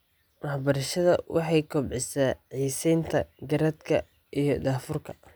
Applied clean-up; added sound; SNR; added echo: none; none; none; none.